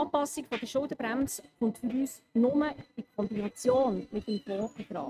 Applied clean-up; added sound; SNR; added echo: neural mask model RNNoise.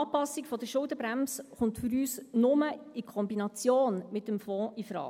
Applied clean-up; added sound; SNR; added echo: none; none; none; none.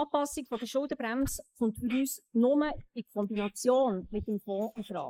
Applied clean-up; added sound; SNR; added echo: neural mask model Resemble Enhance denoiser.